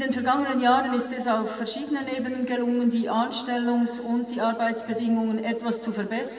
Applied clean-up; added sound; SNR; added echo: none; none; none; reverberation time 1.9 s.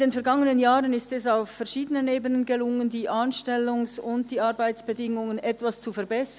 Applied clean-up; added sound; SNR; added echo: none; none; none; none.